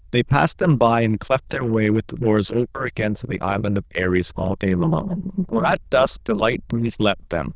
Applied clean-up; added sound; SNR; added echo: neural diffusion model UNIVERSE++.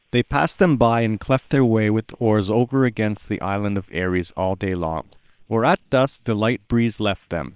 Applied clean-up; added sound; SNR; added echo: neural separator model SepFormer WHAM!.